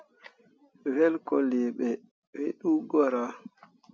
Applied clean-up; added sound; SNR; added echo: none; none; none; none.